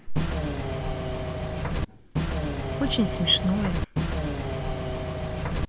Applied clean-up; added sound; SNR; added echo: none; Engine / Mechanisms; -2 dB; none.